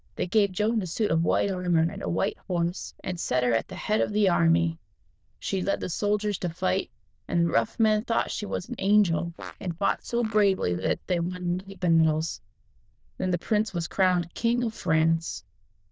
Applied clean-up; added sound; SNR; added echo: neural diffusion model UNIVERSE++.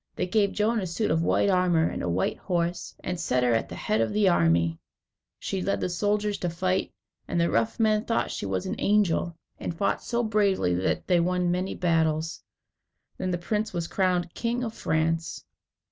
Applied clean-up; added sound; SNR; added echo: none; none; none; none.